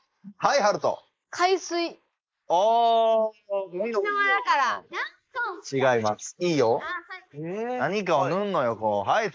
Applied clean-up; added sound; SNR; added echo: neural mask model Resemble Enhance denoiser.